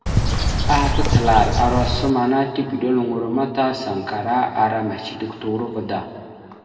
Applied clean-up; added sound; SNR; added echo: none; Bird; -3 dB; reverberation time 2.0 s.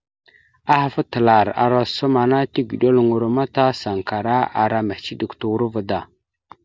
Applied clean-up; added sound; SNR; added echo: none; none; none; none.